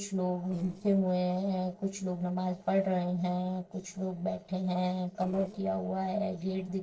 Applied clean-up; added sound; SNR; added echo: neural separator model SepFormer DNS4.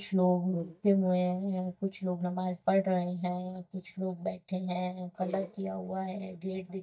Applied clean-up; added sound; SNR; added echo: neural mask model DeepFilterNet 3.